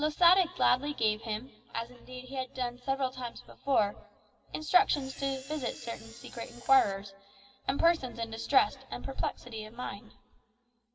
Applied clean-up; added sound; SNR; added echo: none; Camera; 18 dB; reverberation time 1.5 s.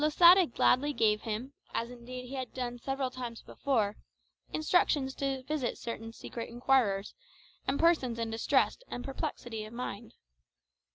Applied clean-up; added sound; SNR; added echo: none; none; none; none.